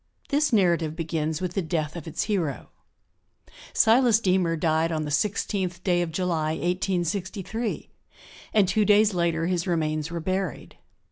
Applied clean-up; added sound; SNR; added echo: none; none; none; none.